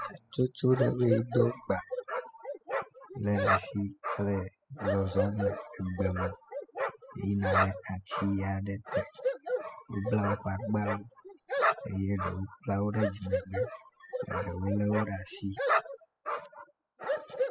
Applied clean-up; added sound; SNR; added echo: classical method spectral subtraction.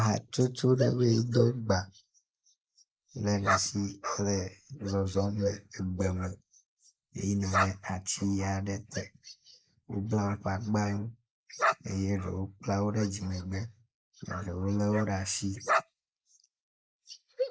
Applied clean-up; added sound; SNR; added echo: neural mask model Resemble Enhance denoiser.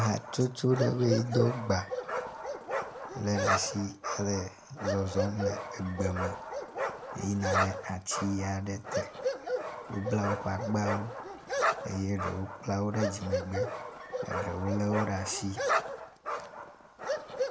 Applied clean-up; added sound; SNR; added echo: none; Bark; 2 dB; none.